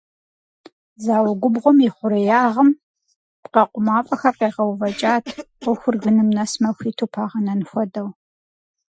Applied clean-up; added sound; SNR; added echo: classical method Wiener filter.